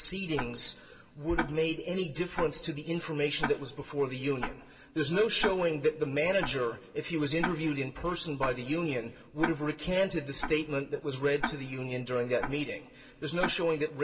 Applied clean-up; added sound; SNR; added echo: none; Tick-tock; 10 dB; reverberation time 2.8 s.